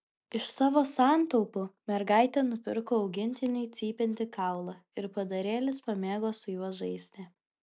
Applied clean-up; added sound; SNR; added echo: none; none; none; none.